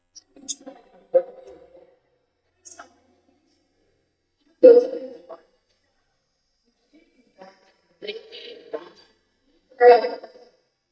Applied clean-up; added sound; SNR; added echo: neural mask model DeepFilterNet 3.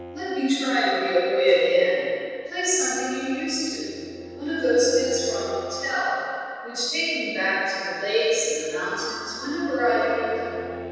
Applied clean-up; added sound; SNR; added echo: none; Bowed string instrument; 18 dB; reverberation time 2.1 s.